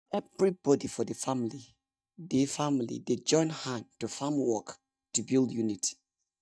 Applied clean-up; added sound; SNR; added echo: neural mask model DeepFilterNet 3.